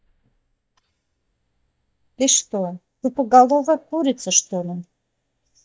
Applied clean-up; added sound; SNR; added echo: neural mask model DeepFilterNet 3.